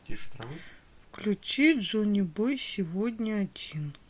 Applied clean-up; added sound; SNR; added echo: none; none; none; none.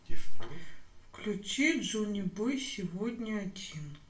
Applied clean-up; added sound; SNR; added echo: none; none; none; reverberation time 0.3 s.